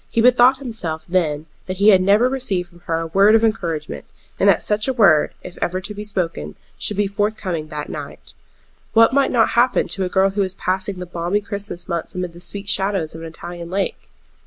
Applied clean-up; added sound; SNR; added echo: none; none; none; none.